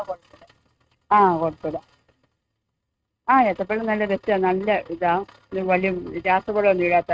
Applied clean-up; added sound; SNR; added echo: neural mask model RNNoise.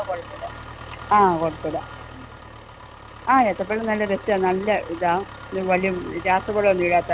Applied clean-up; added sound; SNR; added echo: none; Engine; 15 dB; none.